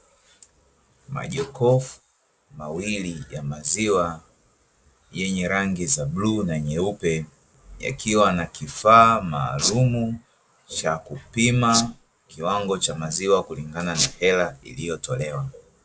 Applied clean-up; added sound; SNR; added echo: neural mask model Resemble Enhance denoiser.